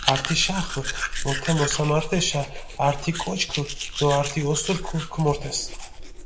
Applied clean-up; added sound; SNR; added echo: none; Domestic sounds, home sounds; 6 dB; none.